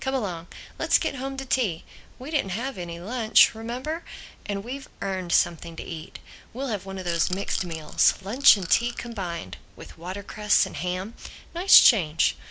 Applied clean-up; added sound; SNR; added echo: none; Rattle / Rattle (instrument); 5 dB; none.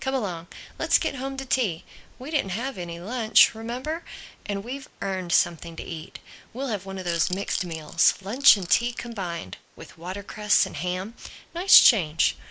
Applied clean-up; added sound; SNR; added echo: neural mask model Resemble Enhance denoiser.